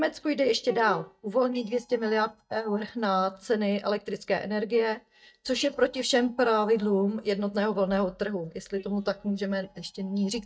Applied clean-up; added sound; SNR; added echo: neural mask model DeepFilterNet 3.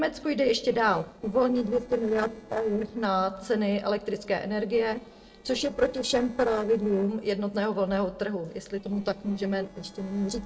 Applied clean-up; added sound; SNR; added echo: neural separator model SepFormer DNS4.